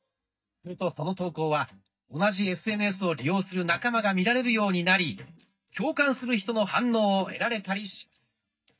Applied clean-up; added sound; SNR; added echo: neural mask model DeepFilterNet 3.